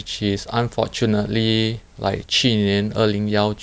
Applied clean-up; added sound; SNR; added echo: none; none; none; none.